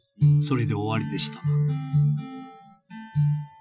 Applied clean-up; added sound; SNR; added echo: classical method Wiener filter.